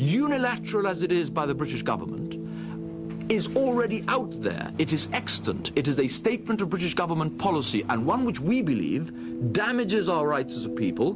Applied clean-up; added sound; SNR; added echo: none; Engine; 19 dB; none.